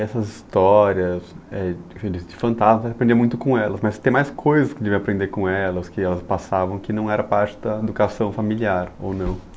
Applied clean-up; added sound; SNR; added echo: none; none; none; none.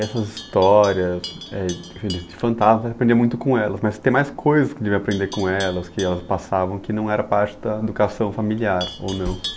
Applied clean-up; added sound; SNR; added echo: none; Livestock, farm animals, working animals; 19 dB; none.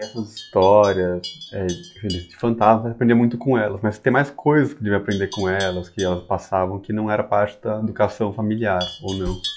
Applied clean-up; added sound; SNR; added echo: classical method log-MMSE.